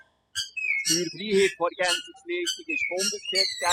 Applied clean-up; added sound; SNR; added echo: classical method spectral subtraction.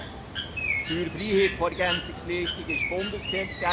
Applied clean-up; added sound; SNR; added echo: none; Bird; 0 dB; none.